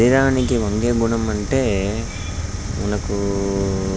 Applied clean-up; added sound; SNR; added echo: none; none; none; none.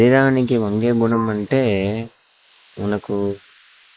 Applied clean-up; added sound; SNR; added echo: neural mask model Resemble Enhance denoiser.